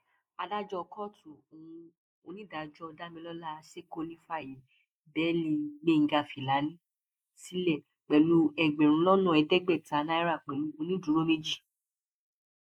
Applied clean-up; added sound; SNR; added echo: neural mask model Resemble Enhance denoiser.